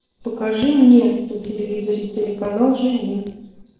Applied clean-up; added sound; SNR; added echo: neural separator model SepFormer DNS4.